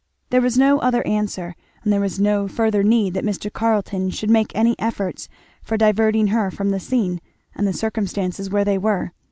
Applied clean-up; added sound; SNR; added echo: none; none; none; none.